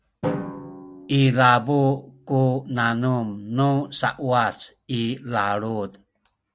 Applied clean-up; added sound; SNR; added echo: none; Drum; 15 dB; none.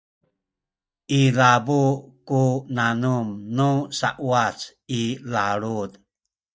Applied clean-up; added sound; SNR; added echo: neural mask model DeepFilterNet 3.